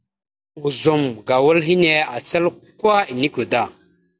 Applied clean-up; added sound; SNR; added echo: none; none; none; none.